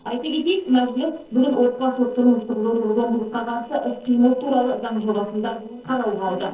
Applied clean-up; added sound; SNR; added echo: neural separator model SepFormer DNS4.